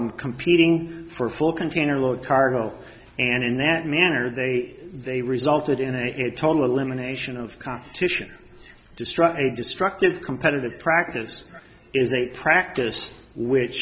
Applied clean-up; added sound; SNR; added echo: none; none; none; none.